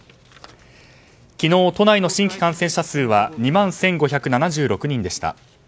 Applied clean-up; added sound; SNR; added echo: none; none; none; none.